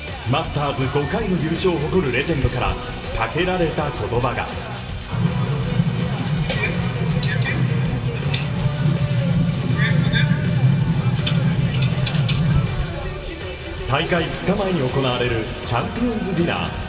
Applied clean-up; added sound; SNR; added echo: none; Domestic sounds, home sounds; 16 dB; reverberation time 2.7 s.